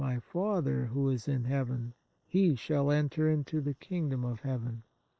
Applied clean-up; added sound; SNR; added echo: neural mask model Resemble Enhance denoiser.